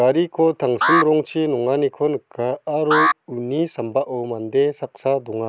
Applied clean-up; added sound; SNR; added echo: none; Alarm; 4 dB; none.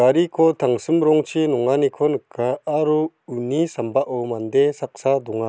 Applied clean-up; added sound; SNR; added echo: none; none; none; none.